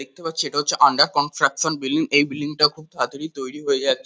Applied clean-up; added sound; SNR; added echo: none; none; none; none.